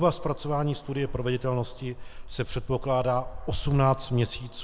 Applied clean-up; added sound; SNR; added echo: none; Traffic noise, roadway noise; 9 dB; none.